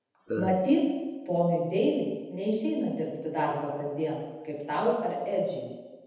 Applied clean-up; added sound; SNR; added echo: none; Burping, eructation; 5 dB; reverberation time 1.1 s.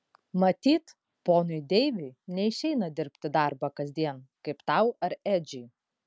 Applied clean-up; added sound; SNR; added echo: none; none; none; none.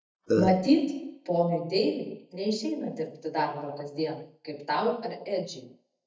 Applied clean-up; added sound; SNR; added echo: neural mask model DeepFilterNet 3.